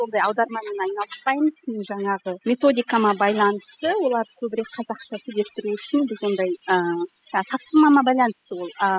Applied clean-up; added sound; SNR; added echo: classical method spectral subtraction.